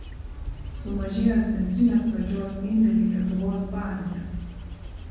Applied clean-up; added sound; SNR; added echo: none; Wind / Bird / Insect; 10 dB; reverberation time 1.3 s.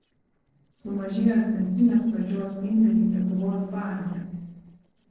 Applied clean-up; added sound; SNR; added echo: neural separator model SepFormer DNS4.